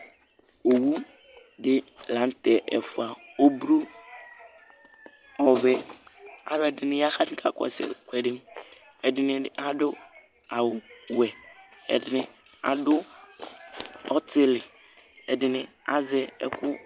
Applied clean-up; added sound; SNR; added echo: none; none; none; none.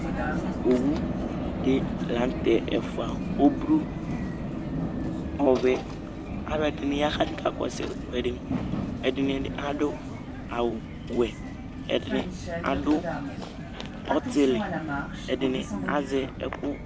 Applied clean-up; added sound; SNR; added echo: none; Vehicle; 3 dB; none.